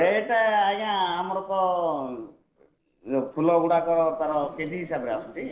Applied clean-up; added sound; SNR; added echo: neural separator model SepFormer DNS4.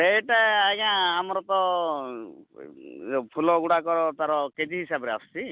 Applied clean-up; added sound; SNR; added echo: none; none; none; none.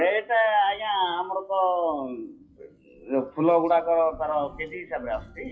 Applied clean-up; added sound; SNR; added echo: classical method WPE with log-MMSE.